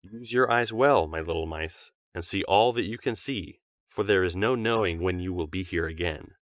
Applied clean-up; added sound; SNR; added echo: neural mask model DeepFilterNet 3.